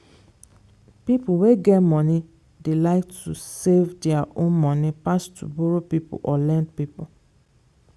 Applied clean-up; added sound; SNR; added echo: none; none; none; none.